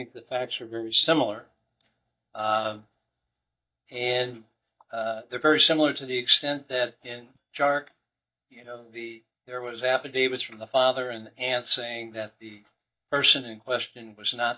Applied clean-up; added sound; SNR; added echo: neural mask model DeepFilterNet 3.